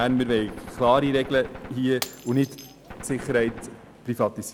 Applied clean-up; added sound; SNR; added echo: none; Shatter + Gunshot, gunfire; 15 dB; none.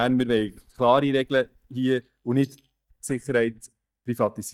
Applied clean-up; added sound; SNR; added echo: neural mask model DeepFilterNet 3.